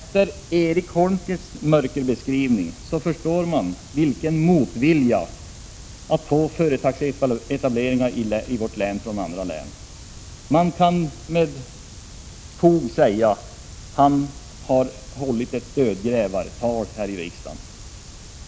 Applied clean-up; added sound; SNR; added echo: none; none; none; none.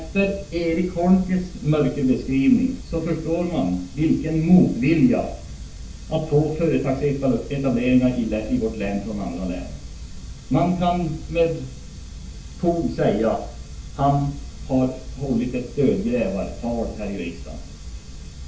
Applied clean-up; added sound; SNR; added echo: none; none; none; reverberation time 0.4 s.